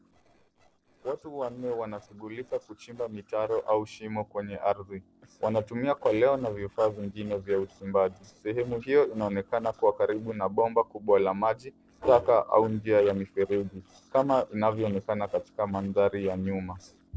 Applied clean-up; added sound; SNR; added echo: neural separator model SepFormer DNS4.